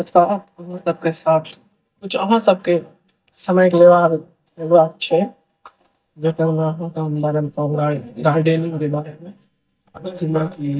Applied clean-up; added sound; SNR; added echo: neural mask model DeepFilterNet 3.